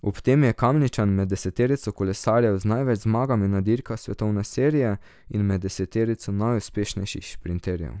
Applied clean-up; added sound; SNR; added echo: none; none; none; none.